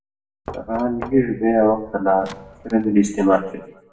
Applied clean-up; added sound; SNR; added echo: none; Knock; 18 dB; reverberation time 0.7 s.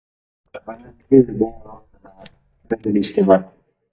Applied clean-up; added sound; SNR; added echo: neural mask model DeepFilterNet 3.